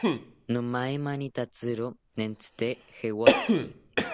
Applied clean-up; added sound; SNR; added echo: none; Cough; -3 dB; none.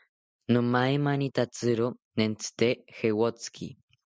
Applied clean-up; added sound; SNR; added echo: none; none; none; none.